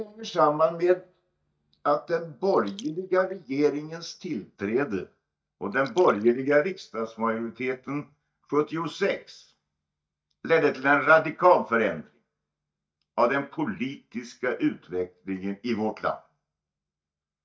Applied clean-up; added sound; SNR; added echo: neural mask model DeepFilterNet 3.